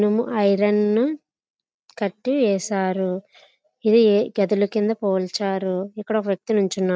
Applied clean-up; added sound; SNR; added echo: none; none; none; none.